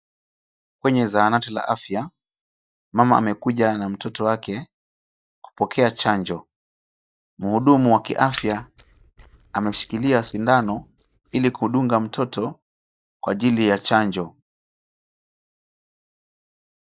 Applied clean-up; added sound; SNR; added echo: neural mask model DeepFilterNet 3.